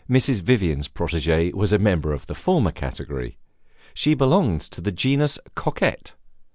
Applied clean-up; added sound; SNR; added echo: none; none; none; none.